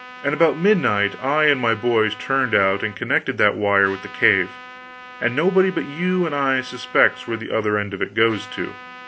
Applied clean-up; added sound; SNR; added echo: none; Trumpet; 18 dB; none.